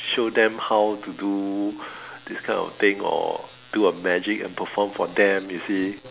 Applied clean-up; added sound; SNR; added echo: none; none; none; none.